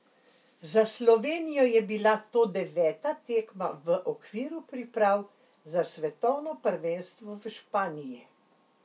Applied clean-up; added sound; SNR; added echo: none; none; none; none.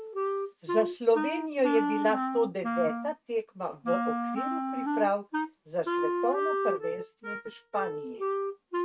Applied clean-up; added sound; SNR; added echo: neural mask model RNNoise.